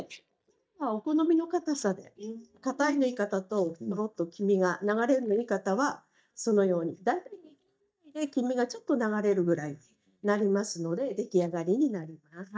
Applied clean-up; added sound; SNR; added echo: neural mask model DeepFilterNet 3.